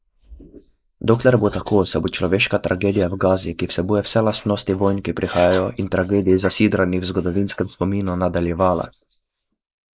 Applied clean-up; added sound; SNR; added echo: neural mask model Resemble Enhance denoiser.